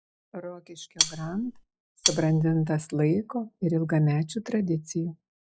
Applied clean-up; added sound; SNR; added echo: classical method log-MMSE.